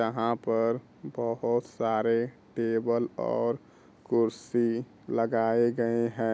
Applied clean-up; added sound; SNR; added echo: none; none; none; none.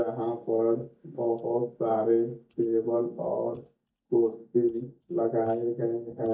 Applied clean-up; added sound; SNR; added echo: neural mask model DeepFilterNet 3.